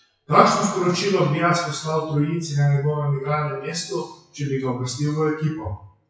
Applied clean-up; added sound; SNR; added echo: classical method WPE with log-MMSE.